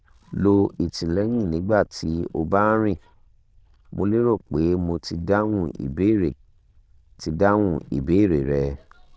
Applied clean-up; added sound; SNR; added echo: neural diffusion model UNIVERSE++.